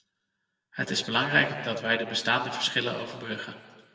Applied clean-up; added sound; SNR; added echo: none; none; none; reverberation time 1.7 s.